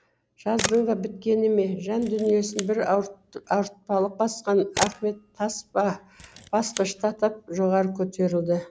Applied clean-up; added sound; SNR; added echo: none; Camera; 12 dB; none.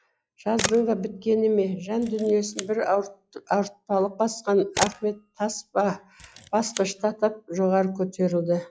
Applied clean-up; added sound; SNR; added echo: classical method log-MMSE.